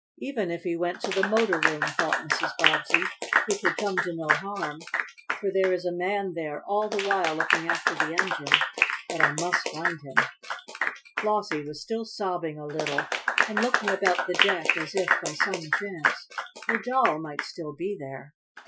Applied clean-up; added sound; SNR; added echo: classical method Wiener filter.